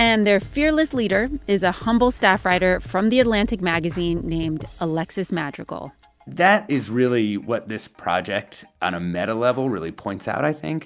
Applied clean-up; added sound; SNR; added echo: none; none; none; none.